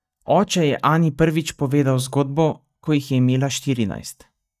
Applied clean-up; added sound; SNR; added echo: neural mask model DeepFilterNet 3.